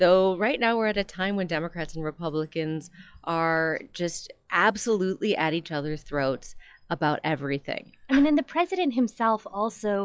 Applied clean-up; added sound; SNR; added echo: classical method log-MMSE.